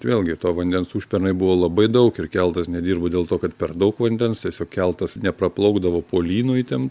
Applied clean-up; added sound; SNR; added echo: none; none; none; none.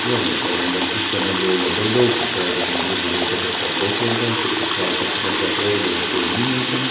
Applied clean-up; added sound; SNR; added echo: none; Water tap, faucet; -1 dB; reverberation time 1.1 s.